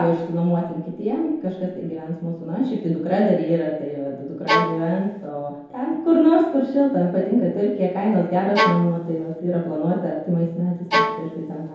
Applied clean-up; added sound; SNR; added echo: none; Bowed string instrument; 2 dB; reverberation time 0.8 s.